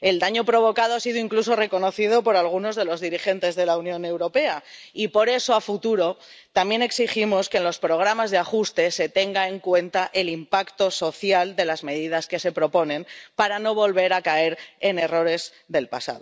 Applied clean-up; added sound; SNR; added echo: none; none; none; none.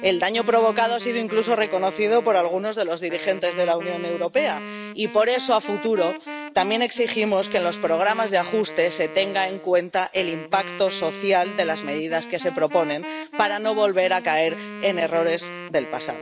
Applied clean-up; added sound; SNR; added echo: none; Wind instrument, woodwind instrument; 13 dB; none.